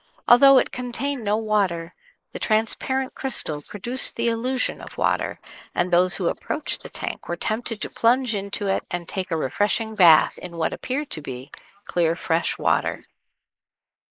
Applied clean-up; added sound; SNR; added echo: neural mask model Resemble Enhance denoiser.